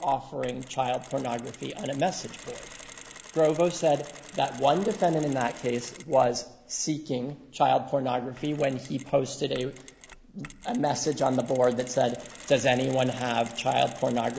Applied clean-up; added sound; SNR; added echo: none; Mechanisms; 19 dB; none.